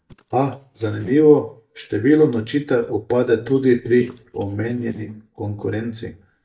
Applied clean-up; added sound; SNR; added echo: neural mask model DeepFilterNet 3.